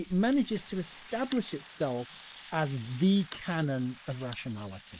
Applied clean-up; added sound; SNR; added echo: neural mask model Resemble Enhance denoiser.